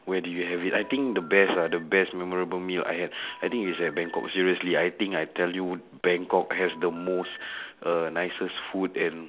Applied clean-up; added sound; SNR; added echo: none; Telephone; 18 dB; none.